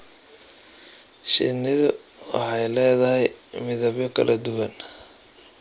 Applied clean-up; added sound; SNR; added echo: none; none; none; none.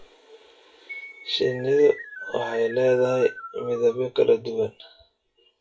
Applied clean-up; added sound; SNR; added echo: classical method WPE with log-MMSE.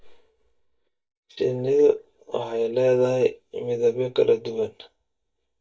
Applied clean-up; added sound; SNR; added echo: neural mask model DeepFilterNet 3.